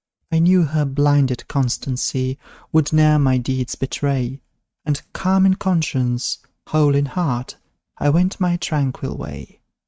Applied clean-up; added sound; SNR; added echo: neural mask model RNNoise.